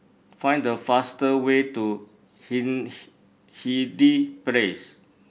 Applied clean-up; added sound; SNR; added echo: none; none; none; none.